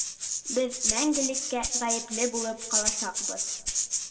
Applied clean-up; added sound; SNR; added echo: none; Rattle (instrument); -3 dB; reverberation time 1.2 s.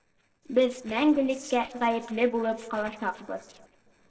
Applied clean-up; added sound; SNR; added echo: neural separator model SepFormer DNS4.